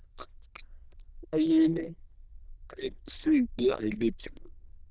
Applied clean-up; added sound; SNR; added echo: neural diffusion model UNIVERSE++.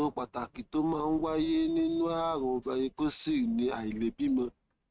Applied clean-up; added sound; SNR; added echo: neural mask model RNNoise.